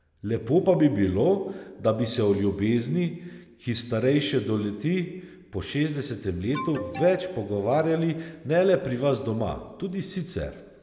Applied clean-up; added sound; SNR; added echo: none; Alarm; 12 dB; none.